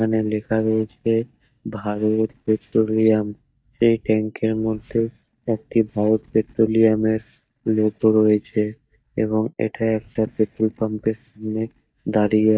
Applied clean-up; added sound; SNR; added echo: neural mask model DeepFilterNet 3.